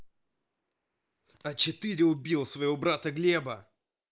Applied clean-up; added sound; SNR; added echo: neural mask model Resemble Enhance denoiser.